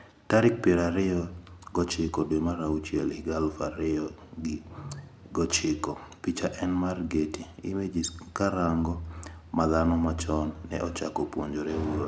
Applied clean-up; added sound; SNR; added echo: none; none; none; none.